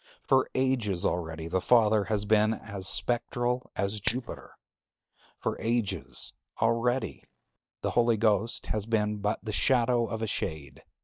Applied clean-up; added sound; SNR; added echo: neural mask model DeepFilterNet 3.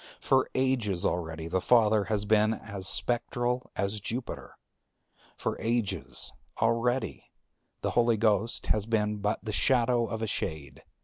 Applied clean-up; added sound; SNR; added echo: none; none; none; none.